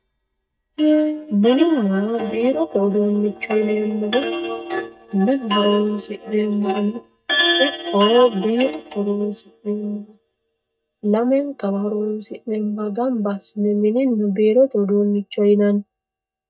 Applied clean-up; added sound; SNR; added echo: neural mask model DeepFilterNet 3.